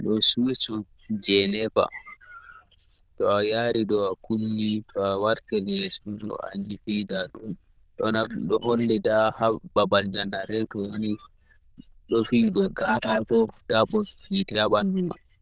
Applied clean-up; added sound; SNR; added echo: neural diffusion model UNIVERSE++.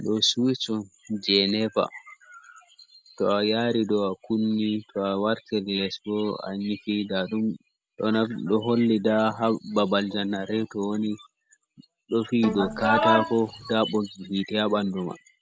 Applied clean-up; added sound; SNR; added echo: none; Bowed string instrument; 11 dB; none.